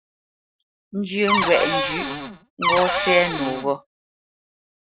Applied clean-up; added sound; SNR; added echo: none; Cupboard open or close / Door; -2 dB; none.